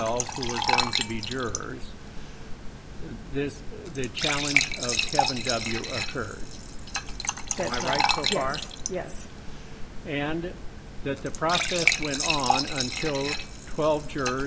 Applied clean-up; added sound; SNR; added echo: none; Fill (with liquid) / Trickle, dribble / Glass; -2 dB; none.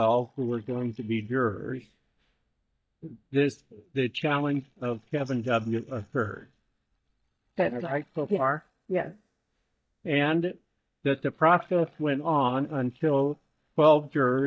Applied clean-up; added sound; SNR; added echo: neural mask model DeepFilterNet 3.